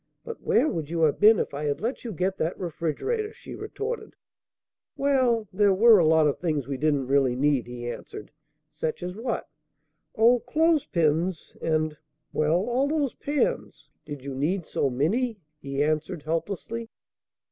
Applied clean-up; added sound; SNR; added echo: none; none; none; none.